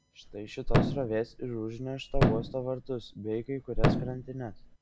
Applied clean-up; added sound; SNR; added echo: none; Thump, thud; -5 dB; none.